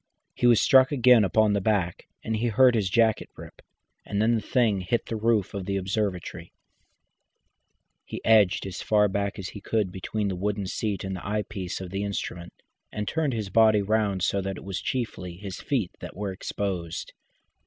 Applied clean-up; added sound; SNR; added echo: none; none; none; none.